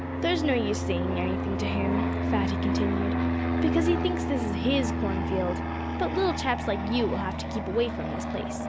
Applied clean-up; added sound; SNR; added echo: none; Fixed-wing aircraft, airplane; -1 dB; none.